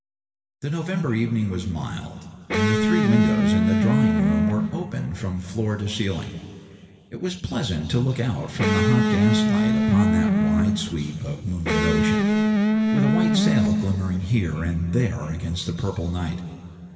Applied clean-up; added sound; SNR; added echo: none; Electric guitar; -4 dB; reverberation time 2.5 s.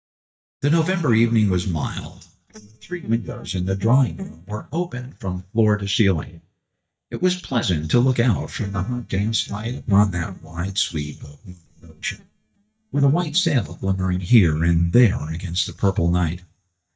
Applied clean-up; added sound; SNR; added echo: neural mask model DeepFilterNet 3.